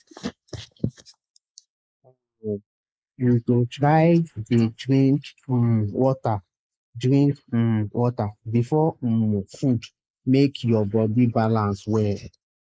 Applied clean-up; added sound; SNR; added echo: neural mask model Resemble Enhance denoiser.